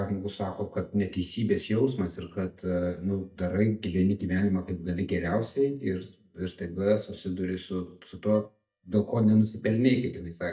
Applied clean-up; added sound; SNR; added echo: neural mask model DeepFilterNet 3.